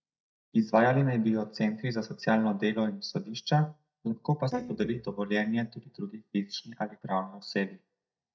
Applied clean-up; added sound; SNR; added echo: neural mask model DeepFilterNet 3.